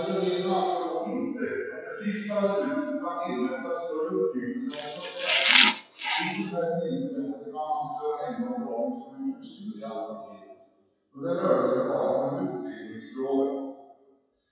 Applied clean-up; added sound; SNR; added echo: classical method WPE with log-MMSE.